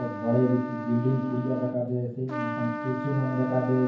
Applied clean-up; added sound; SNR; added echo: none; Trumpet; 9 dB; reverberation time 0.9 s.